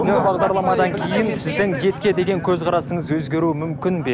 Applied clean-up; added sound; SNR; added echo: none; Drum; 11 dB; none.